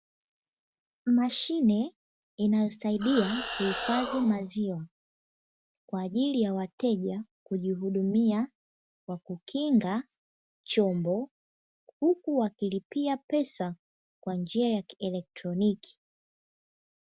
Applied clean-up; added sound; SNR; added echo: none; Animal; 6 dB; none.